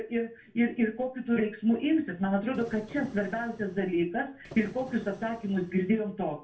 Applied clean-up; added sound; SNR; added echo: none; Printer; 20 dB; reverberation time 0.2 s.